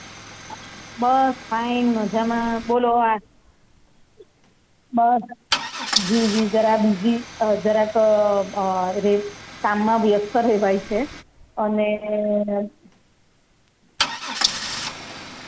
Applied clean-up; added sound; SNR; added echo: none; Idling / Engine starting / Car; 11 dB; none.